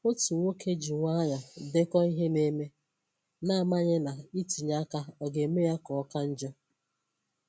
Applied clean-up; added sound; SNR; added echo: none; none; none; none.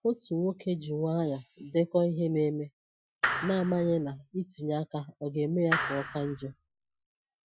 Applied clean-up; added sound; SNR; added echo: classical method Wiener filter.